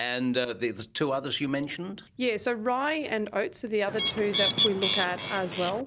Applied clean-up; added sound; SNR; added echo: none; Bird; 0 dB; none.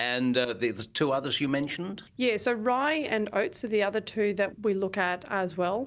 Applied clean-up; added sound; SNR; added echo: none; none; none; none.